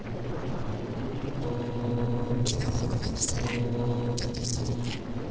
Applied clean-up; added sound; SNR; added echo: neural separator model SepFormer DNS4.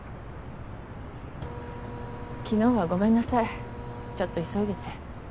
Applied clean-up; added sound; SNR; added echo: none; Printer; 11 dB; none.